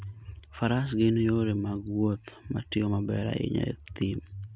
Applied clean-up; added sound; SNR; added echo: none; none; none; none.